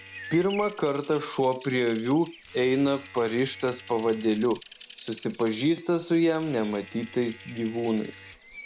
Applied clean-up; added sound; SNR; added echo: none; Domestic sounds, home sounds + Bird vocalization, bird call, bird song; 17 dB; none.